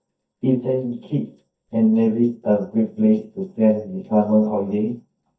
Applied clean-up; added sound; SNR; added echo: neural mask model DeepFilterNet 3.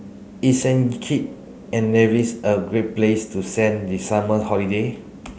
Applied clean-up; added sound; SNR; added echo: none; none; none; none.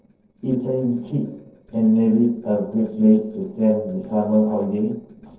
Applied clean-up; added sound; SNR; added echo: neural separator model SepFormer DNS4.